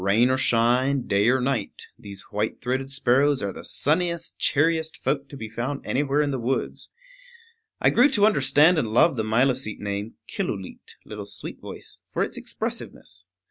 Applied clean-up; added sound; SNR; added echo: none; none; none; none.